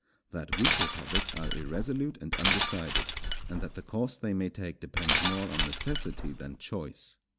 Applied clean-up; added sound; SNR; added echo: none; Glass; -3 dB; none.